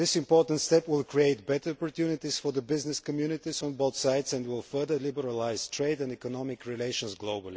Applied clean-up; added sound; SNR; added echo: none; none; none; none.